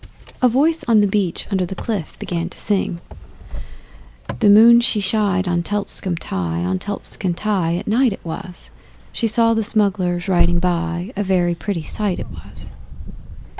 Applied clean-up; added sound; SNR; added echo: none; Wind; 7 dB; none.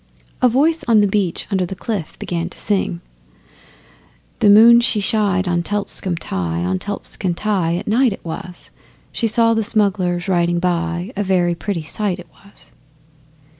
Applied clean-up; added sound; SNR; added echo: none; none; none; none.